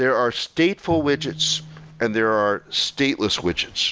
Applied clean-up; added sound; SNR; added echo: none; Bowed string instrument; 16 dB; none.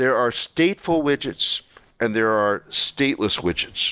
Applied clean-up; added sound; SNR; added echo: neural separator model SepFormer DNS4.